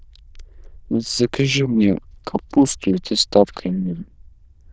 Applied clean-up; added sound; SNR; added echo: neural diffusion model UNIVERSE++.